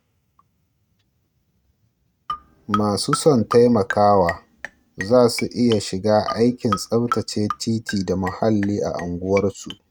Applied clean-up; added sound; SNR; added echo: neural mask model RNNoise.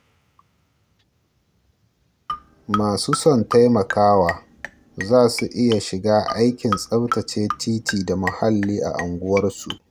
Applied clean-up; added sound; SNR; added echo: none; Marimba, xylophone; 10 dB; none.